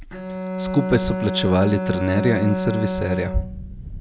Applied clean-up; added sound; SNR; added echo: none; Bowed string instrument; 4 dB; none.